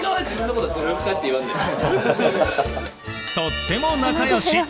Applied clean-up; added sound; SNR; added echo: none; none; none; none.